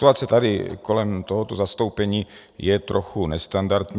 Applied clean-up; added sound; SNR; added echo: none; none; none; none.